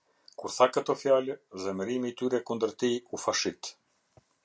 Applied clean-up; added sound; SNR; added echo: none; none; none; none.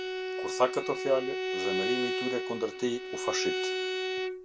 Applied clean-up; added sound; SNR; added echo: none; Bowed string instrument; 0 dB; none.